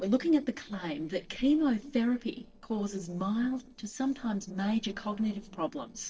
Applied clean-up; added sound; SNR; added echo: neural separator model SepFormer DNS4.